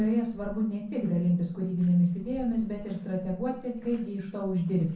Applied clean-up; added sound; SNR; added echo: none; Bathtub (filling or washing); 20 dB; reverberation time 0.5 s.